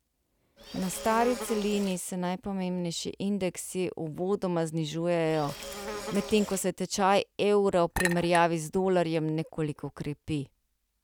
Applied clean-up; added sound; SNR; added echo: none; Chink, clink + Insect; 9 dB; none.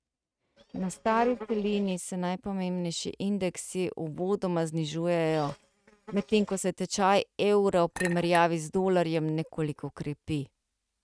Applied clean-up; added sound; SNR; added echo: neural mask model RNNoise.